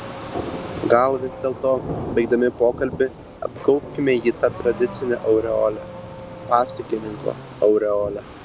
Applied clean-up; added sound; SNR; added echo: none; Thunder + Accelerating, revving, vroom / Car; 12 dB; none.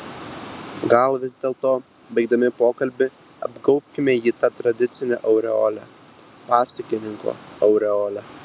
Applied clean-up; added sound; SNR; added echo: none; none; none; none.